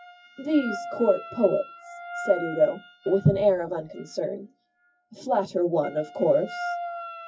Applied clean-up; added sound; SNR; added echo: classical method WPE with log-MMSE.